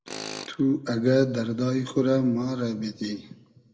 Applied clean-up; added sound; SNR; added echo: none; Tools; 18 dB; reverberation time 0.9 s.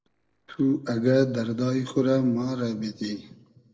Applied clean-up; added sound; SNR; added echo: neural separator model SepFormer DNS4.